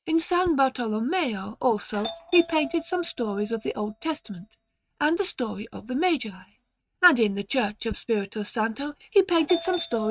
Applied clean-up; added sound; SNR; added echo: neural mask model RNNoise.